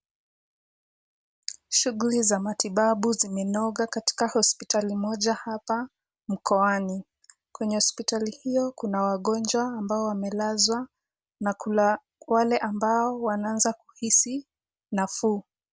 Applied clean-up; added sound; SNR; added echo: none; none; none; none.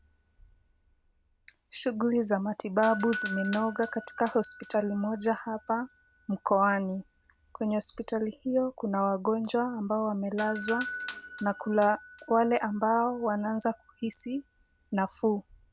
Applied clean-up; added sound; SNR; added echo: none; Doorbell; 1 dB; none.